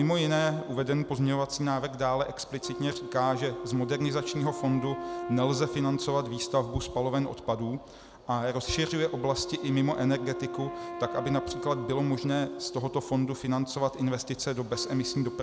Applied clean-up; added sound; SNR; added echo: none; Wind instrument, woodwind instrument; 10 dB; none.